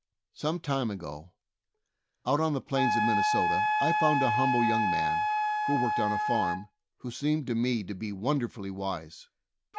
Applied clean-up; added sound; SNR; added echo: none; Wind instrument, woodwind instrument; 0 dB; none.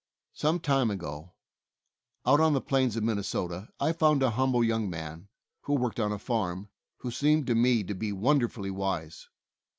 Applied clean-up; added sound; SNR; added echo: none; none; none; none.